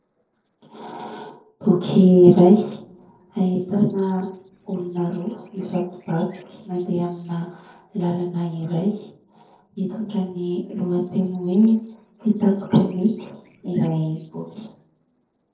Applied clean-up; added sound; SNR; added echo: neural separator model SepFormer DNS4.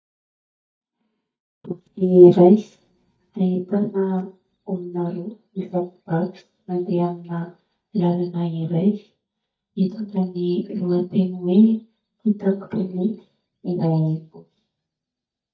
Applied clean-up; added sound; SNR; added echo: neural mask model DeepFilterNet 3.